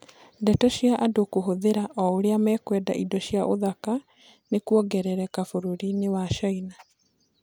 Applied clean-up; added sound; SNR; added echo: none; none; none; none.